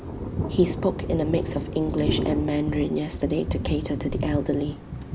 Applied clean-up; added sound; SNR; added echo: none; Thunder; 3 dB; none.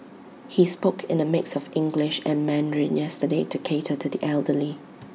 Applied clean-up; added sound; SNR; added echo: none; none; none; none.